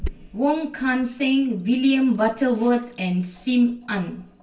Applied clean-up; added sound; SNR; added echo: none; Sink (filling or washing); 17 dB; reverberation time 0.1 s.